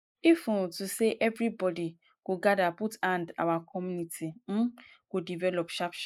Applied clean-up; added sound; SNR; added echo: neural mask model Resemble Enhance denoiser.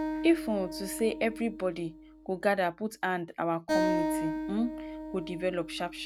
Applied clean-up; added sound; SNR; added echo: none; Acoustic guitar; 4 dB; none.